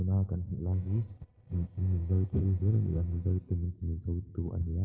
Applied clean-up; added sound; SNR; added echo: neural separator model SepFormer DNS4.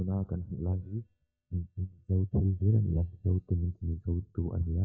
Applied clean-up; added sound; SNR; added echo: neural mask model DeepFilterNet 3.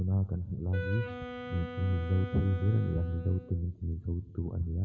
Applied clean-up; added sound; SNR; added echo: none; Wind instrument, woodwind instrument; 12 dB; reverberation time 1.5 s.